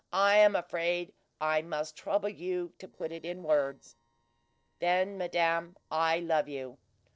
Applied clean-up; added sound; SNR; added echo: neural separator model SepFormer DNS4.